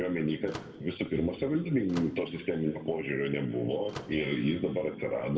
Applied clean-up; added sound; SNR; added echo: none; Slam / Microwave oven; 17 dB; reverberation time 1.3 s.